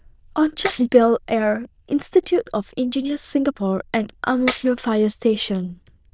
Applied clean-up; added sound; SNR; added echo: neural diffusion model UNIVERSE++.